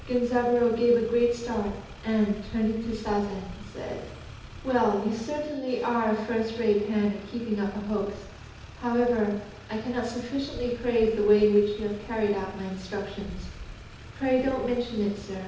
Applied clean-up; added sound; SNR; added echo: none; Motor vehicle (road); 16 dB; reverberation time 0.8 s.